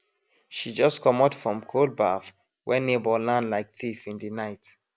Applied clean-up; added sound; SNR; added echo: none; none; none; none.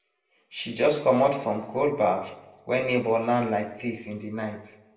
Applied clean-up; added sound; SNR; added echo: none; none; none; reverberation time 0.8 s.